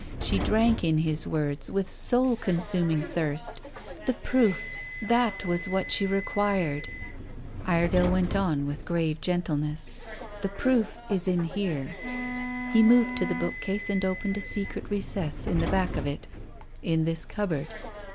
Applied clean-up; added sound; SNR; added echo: none; Wind instrument, woodwind instrument + Subway, metro, underground; 8 dB; none.